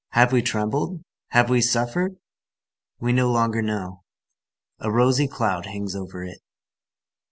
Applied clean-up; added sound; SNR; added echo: none; none; none; none.